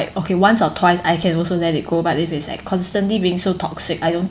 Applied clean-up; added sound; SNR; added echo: none; none; none; none.